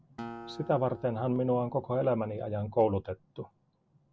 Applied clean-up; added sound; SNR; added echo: none; Acoustic guitar; 18 dB; none.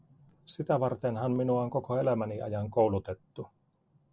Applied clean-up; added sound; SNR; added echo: none; none; none; none.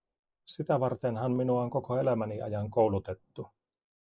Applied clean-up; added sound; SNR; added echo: neural mask model Resemble Enhance denoiser.